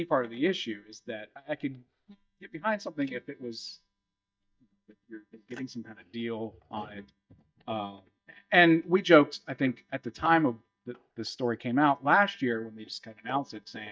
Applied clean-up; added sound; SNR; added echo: neural mask model DeepFilterNet 3.